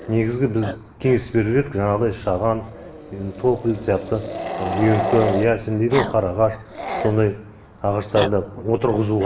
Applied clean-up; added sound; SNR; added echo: none; Growling; 9 dB; reverberation time 0.8 s.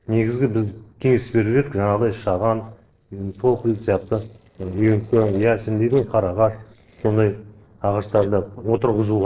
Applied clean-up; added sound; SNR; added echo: neural separator model SepFormer DNS4.